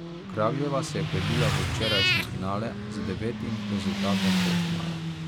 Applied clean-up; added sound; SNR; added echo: none; Meow / Purr + Motorcycle; -4 dB; none.